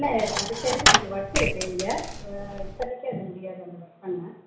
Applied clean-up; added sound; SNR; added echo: none; Coin (dropping); -3 dB; reverberation time 0.6 s.